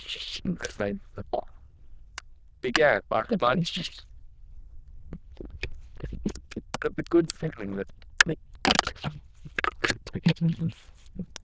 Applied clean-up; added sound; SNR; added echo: neural diffusion model UNIVERSE++.